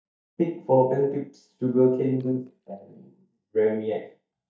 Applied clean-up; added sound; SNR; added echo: neural mask model DeepFilterNet 3.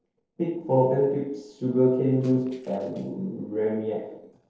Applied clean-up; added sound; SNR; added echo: neural separator model SepFormer DNS4.